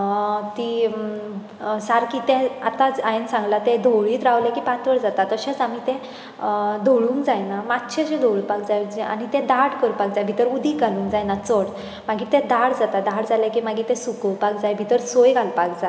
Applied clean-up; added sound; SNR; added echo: none; none; none; none.